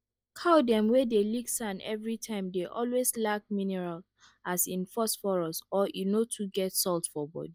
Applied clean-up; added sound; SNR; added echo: neural mask model DeepFilterNet 3.